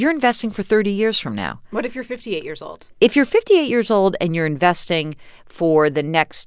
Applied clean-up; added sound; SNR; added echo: none; none; none; none.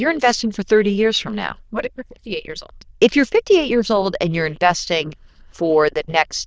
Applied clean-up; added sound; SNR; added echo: neural diffusion model UNIVERSE++.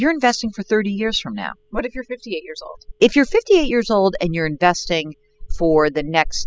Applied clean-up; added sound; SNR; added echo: classical method spectral subtraction.